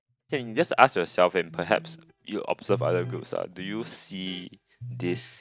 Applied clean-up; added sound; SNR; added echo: neural mask model DeepFilterNet 3.